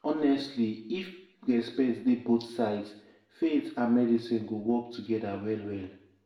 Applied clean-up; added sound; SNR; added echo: none; none; none; reverberation time 0.7 s.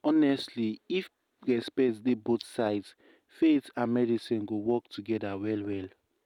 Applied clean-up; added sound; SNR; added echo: none; none; none; none.